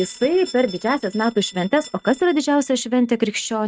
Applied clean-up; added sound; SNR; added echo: neural mask model RNNoise.